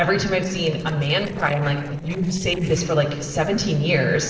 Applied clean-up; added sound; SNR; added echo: neural separator model SepFormer DNS4.